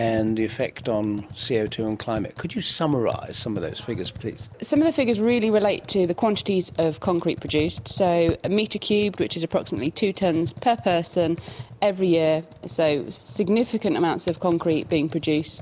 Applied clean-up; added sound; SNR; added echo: none; Computer keyboard; 16 dB; none.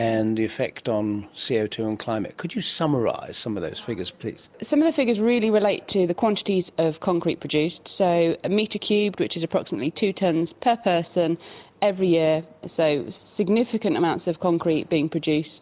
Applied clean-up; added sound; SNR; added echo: none; none; none; none.